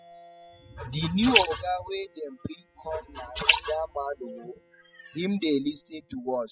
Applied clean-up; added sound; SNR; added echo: classical method spectral subtraction.